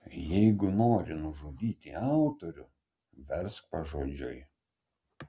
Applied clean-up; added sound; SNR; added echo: none; none; none; none.